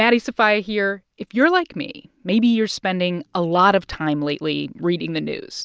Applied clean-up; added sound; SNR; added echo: none; none; none; none.